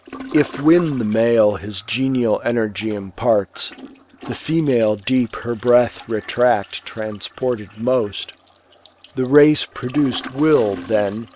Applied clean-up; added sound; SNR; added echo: none; Toilet flush; 20 dB; none.